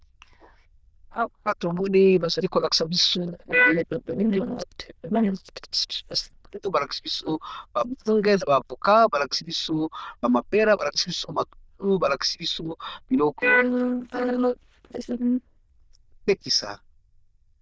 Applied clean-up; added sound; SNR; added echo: neural diffusion model UNIVERSE++.